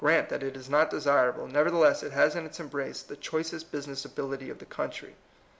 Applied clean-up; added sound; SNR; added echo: none; none; none; none.